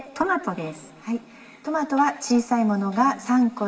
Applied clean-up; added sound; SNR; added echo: none; none; none; reverberation time 2.3 s.